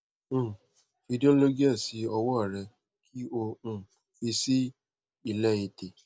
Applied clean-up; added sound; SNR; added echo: none; none; none; none.